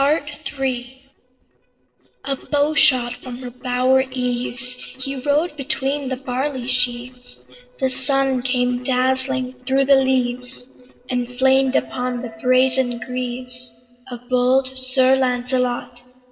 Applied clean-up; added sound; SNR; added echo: neural separator model SepFormer DNS4.